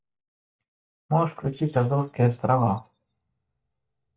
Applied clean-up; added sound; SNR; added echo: neural mask model DeepFilterNet 3.